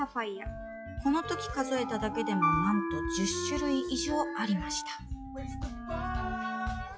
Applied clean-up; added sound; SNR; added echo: classical method log-MMSE.